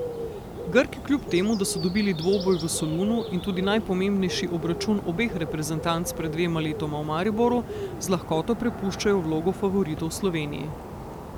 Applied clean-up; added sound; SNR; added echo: none; Bird; 9 dB; none.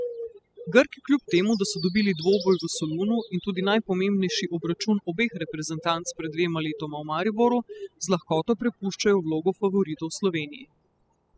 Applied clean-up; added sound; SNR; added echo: classical method spectral subtraction.